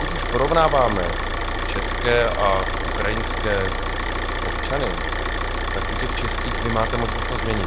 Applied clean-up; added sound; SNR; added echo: none; Idling / Car; -1 dB; none.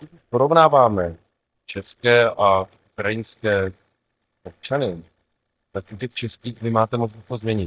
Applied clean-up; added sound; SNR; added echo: neural mask model DeepFilterNet 3.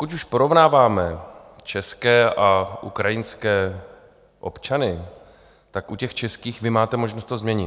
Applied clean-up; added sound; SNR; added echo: none; none; none; none.